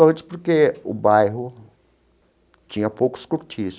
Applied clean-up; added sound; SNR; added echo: none; none; none; none.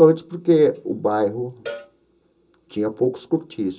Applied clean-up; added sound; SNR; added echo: none; Cowbell; 19 dB; reverberation time 0.2 s.